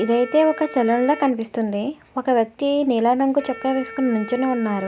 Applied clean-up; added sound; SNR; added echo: none; Wind instrument, woodwind instrument; 18 dB; none.